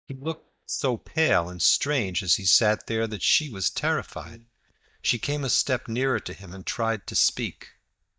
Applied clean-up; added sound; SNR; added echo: neural mask model DeepFilterNet 3.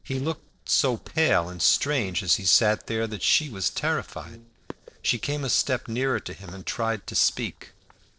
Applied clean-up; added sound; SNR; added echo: neural separator model SepFormer DNS4.